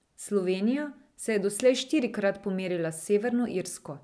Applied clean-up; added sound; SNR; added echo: none; none; none; none.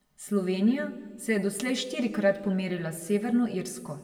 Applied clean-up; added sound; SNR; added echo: none; none; none; reverberation time 1.2 s.